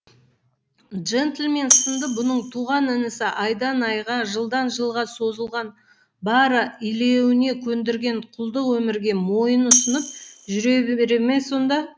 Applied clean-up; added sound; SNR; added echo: none; Tambourine; 0 dB; none.